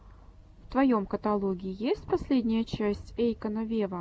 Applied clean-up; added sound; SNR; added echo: none; none; none; none.